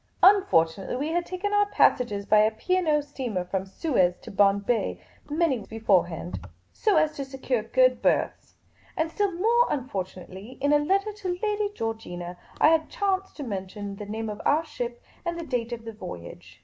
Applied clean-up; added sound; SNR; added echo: none; none; none; none.